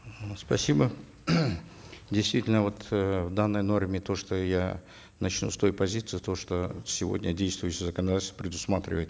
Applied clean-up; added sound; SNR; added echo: none; none; none; none.